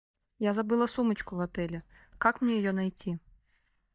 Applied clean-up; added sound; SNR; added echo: neural mask model DeepFilterNet 3.